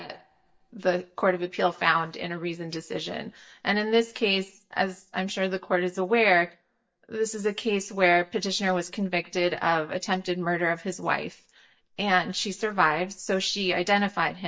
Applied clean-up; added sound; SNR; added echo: neural mask model DeepFilterNet 3.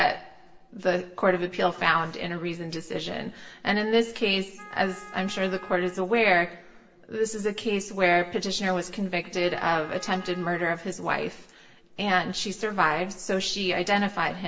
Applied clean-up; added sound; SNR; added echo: none; Wind instrument, woodwind instrument; 19 dB; reverberation time 0.7 s.